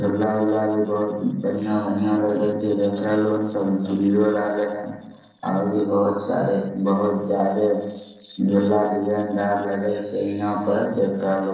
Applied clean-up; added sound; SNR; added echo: neural separator model SepFormer DNS4.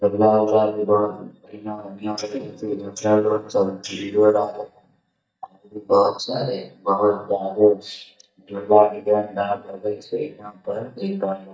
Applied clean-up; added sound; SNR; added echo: neural mask model DeepFilterNet 3.